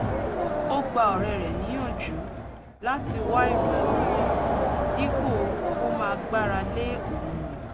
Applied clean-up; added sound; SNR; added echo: none; Crowd; -3 dB; none.